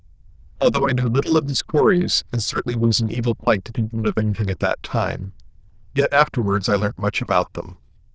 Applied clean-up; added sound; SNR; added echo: neural diffusion model UNIVERSE++.